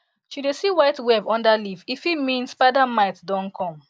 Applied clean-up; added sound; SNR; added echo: none; none; none; none.